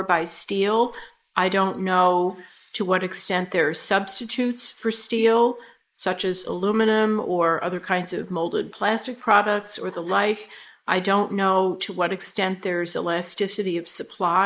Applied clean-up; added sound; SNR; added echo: neural mask model Resemble Enhance denoiser.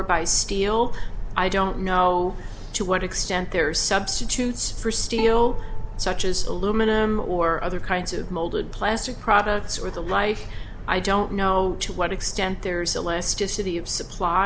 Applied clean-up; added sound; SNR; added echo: none; Bowed string instrument; 18 dB; none.